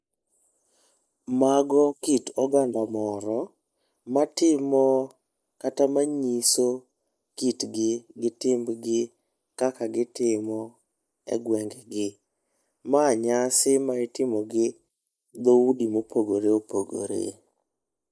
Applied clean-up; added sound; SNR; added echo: neural mask model Resemble Enhance denoiser.